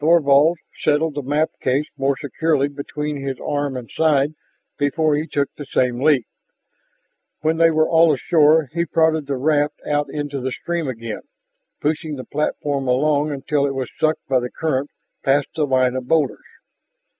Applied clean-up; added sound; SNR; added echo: none; none; none; none.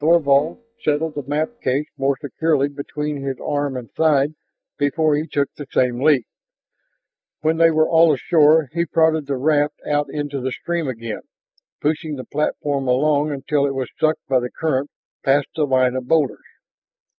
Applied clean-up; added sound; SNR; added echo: neural mask model DeepFilterNet 3.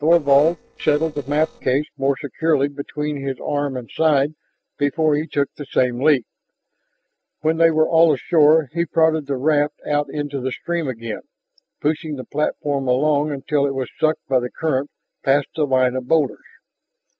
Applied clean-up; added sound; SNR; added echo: neural separator model SepFormer DNS4.